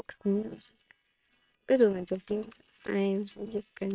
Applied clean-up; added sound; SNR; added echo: neural separator model SepFormer WHAM!.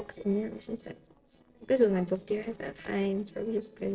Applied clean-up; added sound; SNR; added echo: neural separator model SepFormer DNS4.